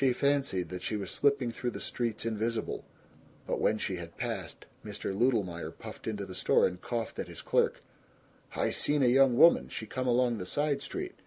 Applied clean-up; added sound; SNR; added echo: none; none; none; none.